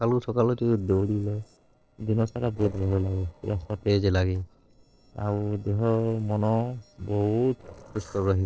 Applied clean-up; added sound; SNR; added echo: neural separator model SepFormer DNS4.